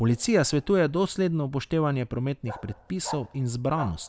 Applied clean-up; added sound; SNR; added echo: none; Bark; 18 dB; none.